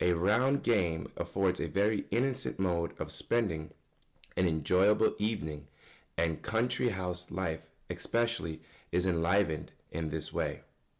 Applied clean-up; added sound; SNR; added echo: none; none; none; none.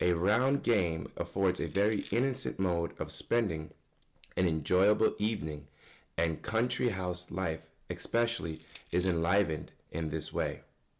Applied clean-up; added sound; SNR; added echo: none; Crushing; 18 dB; none.